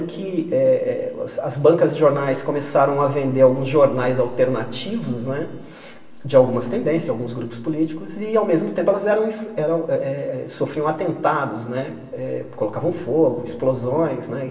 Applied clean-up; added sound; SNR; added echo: none; none; none; reverberation time 1.0 s.